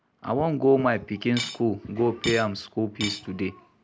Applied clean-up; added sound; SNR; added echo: none; Cutlery, silverware / Dishes, pots, and pans; 10 dB; none.